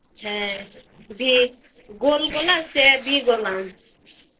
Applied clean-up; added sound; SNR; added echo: neural separator model SepFormer DNS4.